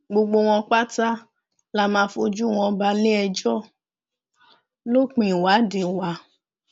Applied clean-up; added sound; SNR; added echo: none; none; none; none.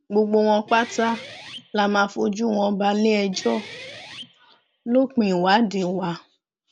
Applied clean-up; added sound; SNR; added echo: none; Guitar; 19 dB; none.